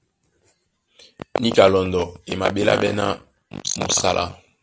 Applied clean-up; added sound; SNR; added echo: none; none; none; none.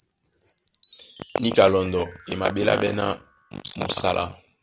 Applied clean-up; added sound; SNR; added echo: none; Chime; 0 dB; none.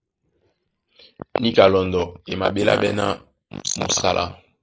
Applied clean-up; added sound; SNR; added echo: neural mask model Resemble Enhance denoiser.